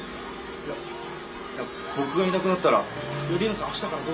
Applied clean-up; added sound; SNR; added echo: none; Engine starting; 15 dB; reverberation time 0.2 s.